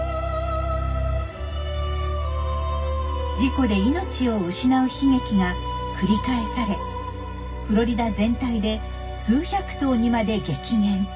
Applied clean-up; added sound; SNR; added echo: none; none; none; reverberation time 0.4 s.